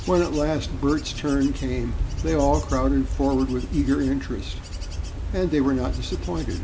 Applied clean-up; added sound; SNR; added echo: none; Wind / Bird / Insect; 4 dB; reverberation time 2.2 s.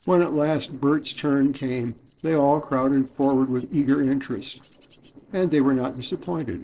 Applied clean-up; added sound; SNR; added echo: neural separator model SepFormer DNS4.